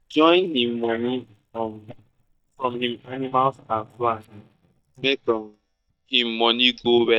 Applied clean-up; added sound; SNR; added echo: neural mask model DeepFilterNet 3.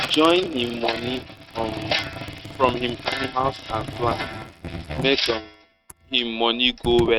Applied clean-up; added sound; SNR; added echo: neural mask model RNNoise.